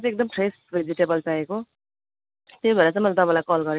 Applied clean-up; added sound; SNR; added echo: none; none; none; none.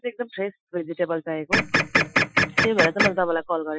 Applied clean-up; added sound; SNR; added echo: classical method Wiener filter.